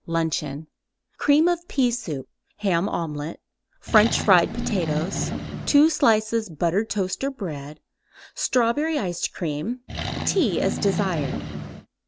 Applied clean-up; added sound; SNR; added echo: none; Accelerating, revving, vroom; 5 dB; none.